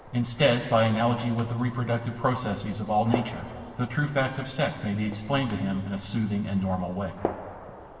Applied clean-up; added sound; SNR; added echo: none; Gunshot, gunfire; 14 dB; reverberation time 2.5 s.